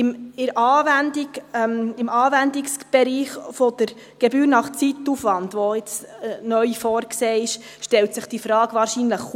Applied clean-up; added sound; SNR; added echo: none; none; none; none.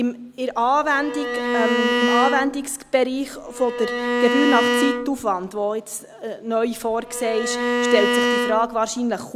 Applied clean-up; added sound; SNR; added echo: none; Bowed string instrument; 1 dB; none.